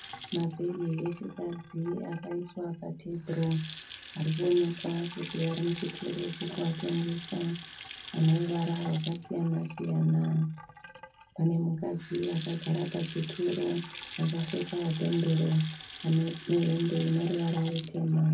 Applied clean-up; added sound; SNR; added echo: none; Sink (filling or washing) / Water tap, faucet / Splash, splatter; 15 dB; reverberation time 0.4 s.